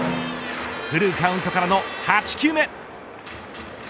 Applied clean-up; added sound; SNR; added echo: none; Drum; 12 dB; none.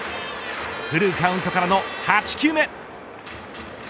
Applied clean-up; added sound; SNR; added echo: none; none; none; none.